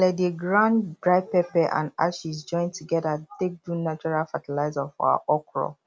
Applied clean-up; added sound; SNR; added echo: none; none; none; none.